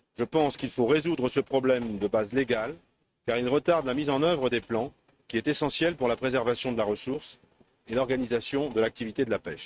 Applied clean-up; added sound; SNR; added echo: neural mask model RNNoise.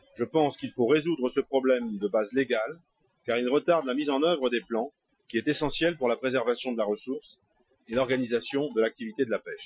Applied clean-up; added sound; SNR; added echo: classical method Wiener filter.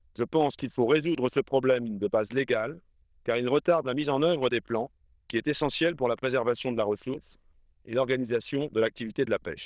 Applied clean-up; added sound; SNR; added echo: neural diffusion model UNIVERSE++.